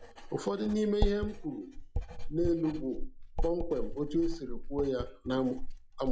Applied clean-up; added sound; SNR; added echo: classical method log-MMSE.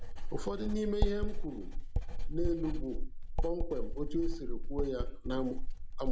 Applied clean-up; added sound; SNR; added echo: none; Writing; -5 dB; none.